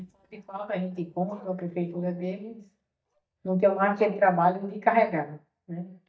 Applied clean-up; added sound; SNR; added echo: neural mask model DeepFilterNet 3.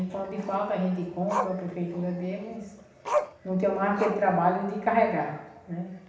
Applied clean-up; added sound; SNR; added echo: none; Growling; 9 dB; reverberation time 0.9 s.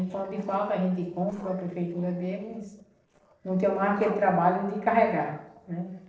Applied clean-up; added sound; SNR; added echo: neural separator model SepFormer DNS4.